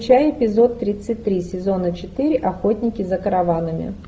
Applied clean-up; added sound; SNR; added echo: none; none; none; none.